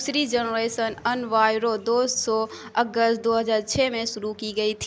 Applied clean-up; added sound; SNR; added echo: none; none; none; none.